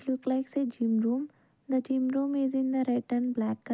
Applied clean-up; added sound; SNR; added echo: none; none; none; none.